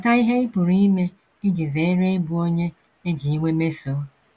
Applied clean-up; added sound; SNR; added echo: none; none; none; none.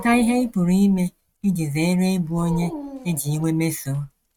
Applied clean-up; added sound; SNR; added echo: neural mask model RNNoise.